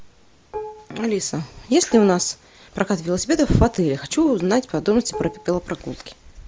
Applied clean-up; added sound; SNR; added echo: none; Dishes, pots, and pans; 16 dB; none.